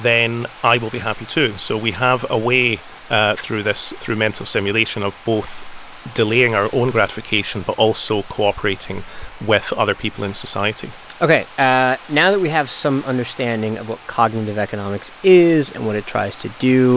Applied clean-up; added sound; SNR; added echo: none; Bathtub (filling or washing); 20 dB; none.